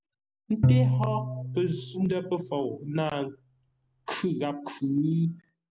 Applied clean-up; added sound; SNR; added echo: none; Bowed string instrument; -1 dB; none.